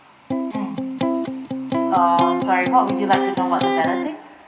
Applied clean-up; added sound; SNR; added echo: none; Electric guitar; 0 dB; reverberation time 0.5 s.